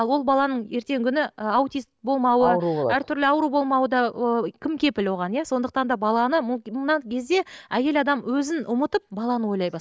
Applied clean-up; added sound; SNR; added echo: none; none; none; none.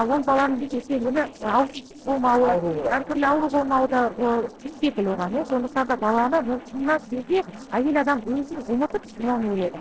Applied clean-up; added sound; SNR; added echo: neural separator model SepFormer DNS4.